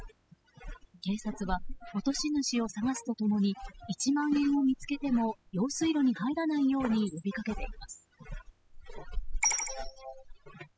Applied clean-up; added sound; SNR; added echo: classical method spectral subtraction.